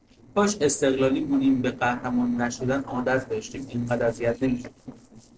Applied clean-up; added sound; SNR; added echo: neural separator model SepFormer DNS4.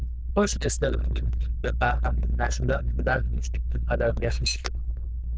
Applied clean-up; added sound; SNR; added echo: neural diffusion model UNIVERSE++.